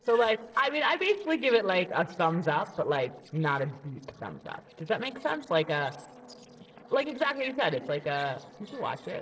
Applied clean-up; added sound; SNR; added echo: neural separator model SepFormer DNS4.